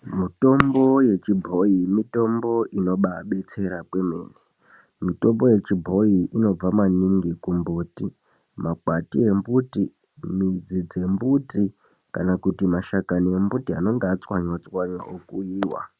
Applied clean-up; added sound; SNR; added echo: none; none; none; none.